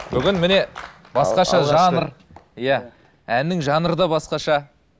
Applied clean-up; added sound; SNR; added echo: none; none; none; none.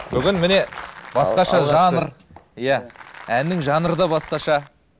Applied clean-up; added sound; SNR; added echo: none; Applause; 20 dB; none.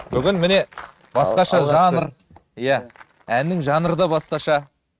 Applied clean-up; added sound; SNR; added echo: neural mask model RNNoise.